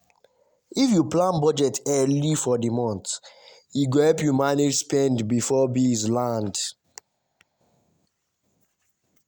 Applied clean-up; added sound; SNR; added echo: none; none; none; none.